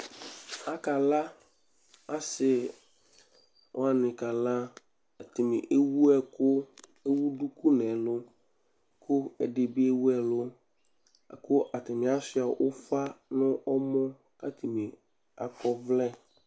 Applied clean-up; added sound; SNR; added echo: none; none; none; none.